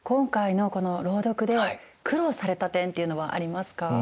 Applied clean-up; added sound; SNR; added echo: neural mask model Resemble Enhance denoiser.